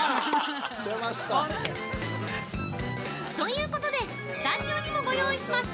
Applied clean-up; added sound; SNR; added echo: none; none; none; none.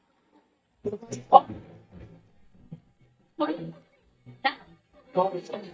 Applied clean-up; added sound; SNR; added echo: neural mask model DeepFilterNet 3.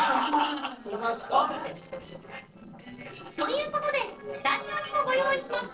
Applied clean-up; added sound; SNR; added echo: neural separator model SepFormer DNS4.